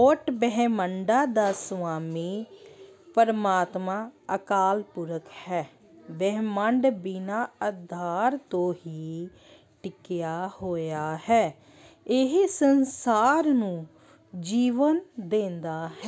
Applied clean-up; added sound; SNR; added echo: none; none; none; none.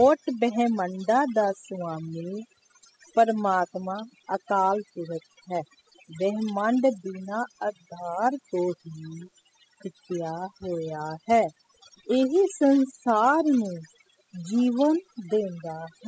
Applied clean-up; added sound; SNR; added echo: classical method spectral subtraction.